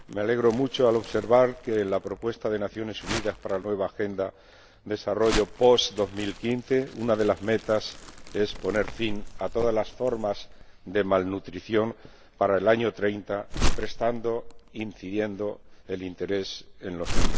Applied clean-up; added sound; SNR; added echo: none; Crumpling, crinkling; 5 dB; none.